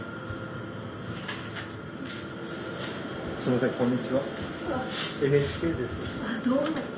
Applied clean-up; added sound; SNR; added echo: none; none; none; reverberation time 2.0 s.